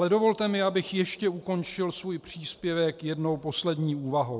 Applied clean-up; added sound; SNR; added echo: none; none; none; none.